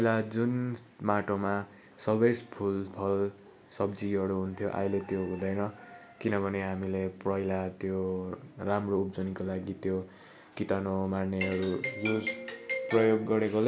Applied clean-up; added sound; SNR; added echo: none; none; none; none.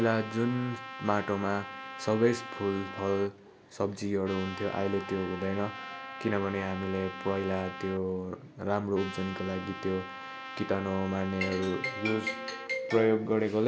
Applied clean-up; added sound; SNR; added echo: none; Trumpet; 12 dB; none.